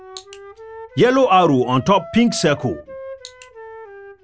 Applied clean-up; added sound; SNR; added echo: none; Wind instrument, woodwind instrument; 17 dB; none.